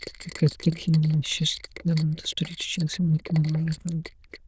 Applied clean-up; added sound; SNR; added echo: neural diffusion model UNIVERSE++.